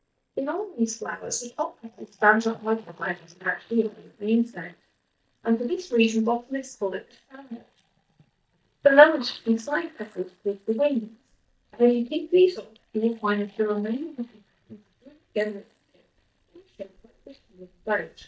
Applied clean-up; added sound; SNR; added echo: neural mask model DeepFilterNet 3.